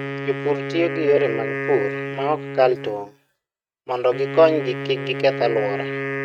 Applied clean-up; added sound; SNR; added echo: neural mask model RNNoise.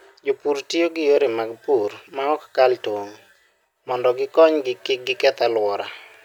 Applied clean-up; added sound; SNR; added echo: none; none; none; none.